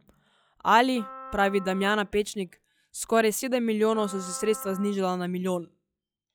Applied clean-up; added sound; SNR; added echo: classical method log-MMSE.